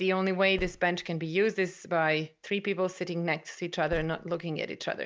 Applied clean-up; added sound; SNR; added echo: none; Car; 17 dB; none.